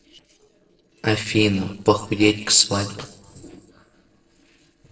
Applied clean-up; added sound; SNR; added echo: neural separator model SepFormer DNS4.